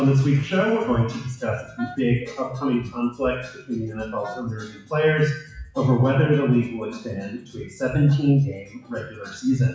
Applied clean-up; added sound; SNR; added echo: classical method WPE with log-MMSE.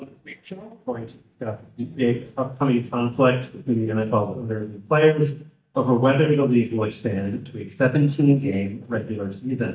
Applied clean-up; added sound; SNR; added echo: neural mask model DeepFilterNet 3.